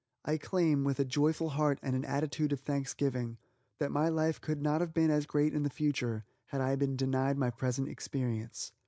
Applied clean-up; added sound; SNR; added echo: none; none; none; none.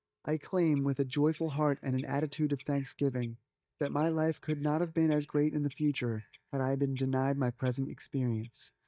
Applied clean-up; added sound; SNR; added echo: neural mask model DeepFilterNet 3.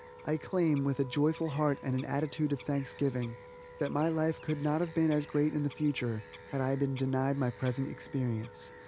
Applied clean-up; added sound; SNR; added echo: none; Wind instrument, woodwind instrument + Bird vocalization, bird call, bird song; 17 dB; none.